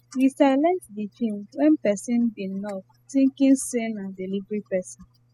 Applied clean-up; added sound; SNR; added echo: classical method spectral subtraction.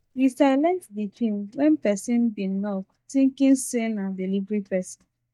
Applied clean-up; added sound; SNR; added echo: neural mask model DeepFilterNet 3.